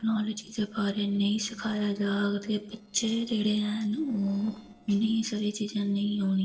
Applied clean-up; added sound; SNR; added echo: neural separator model SepFormer DNS4.